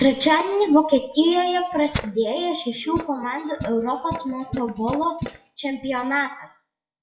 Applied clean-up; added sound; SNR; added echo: classical method WPE with log-MMSE.